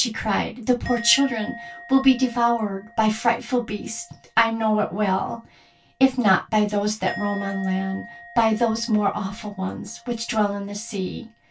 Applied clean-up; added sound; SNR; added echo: none; Musical instrument; 19 dB; reverberation time 0.2 s.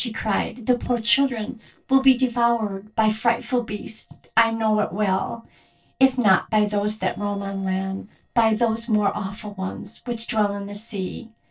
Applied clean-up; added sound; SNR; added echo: neural separator model SepFormer DNS4.